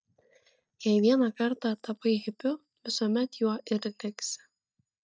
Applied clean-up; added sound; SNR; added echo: neural mask model DeepFilterNet 3.